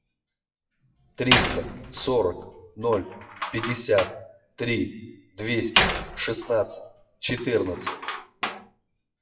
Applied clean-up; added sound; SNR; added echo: classical method WPE with log-MMSE.